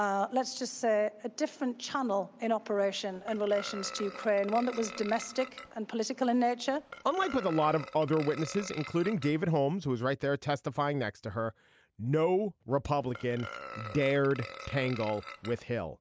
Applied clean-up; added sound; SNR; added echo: none; Burping, eructation; 14 dB; none.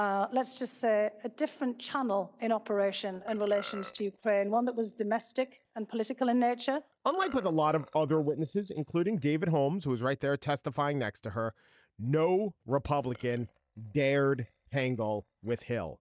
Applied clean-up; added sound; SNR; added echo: neural mask model DeepFilterNet 3.